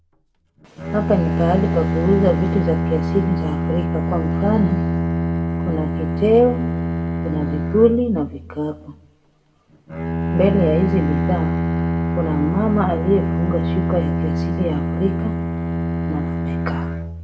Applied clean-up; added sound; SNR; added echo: none; Bowed string instrument; -1 dB; reverberation time 0.7 s.